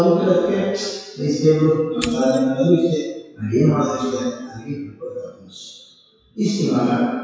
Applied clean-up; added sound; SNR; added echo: classical method WPE with log-MMSE.